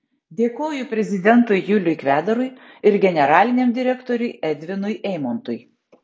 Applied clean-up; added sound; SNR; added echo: none; none; none; none.